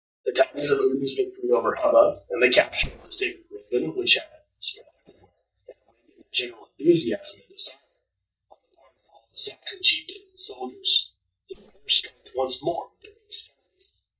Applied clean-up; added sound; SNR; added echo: neural mask model DeepFilterNet 3.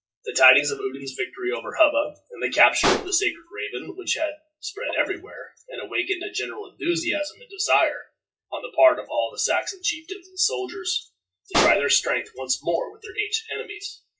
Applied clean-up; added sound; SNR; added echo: classical method WPE with log-MMSE.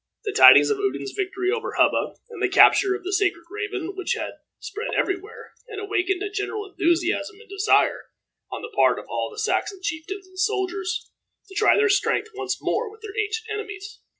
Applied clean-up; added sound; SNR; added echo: none; none; none; none.